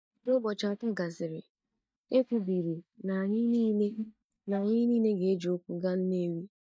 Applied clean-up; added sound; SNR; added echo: neural mask model DeepFilterNet 3.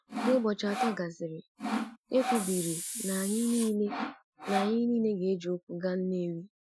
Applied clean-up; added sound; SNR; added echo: classical method Wiener filter.